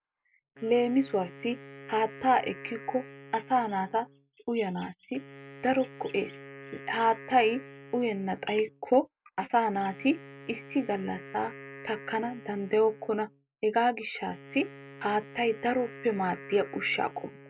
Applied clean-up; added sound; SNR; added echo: none; Wind instrument, woodwind instrument; 18 dB; none.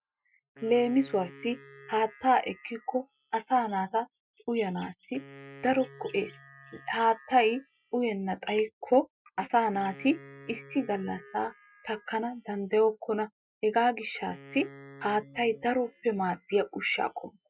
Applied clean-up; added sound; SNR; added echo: classical method Wiener filter.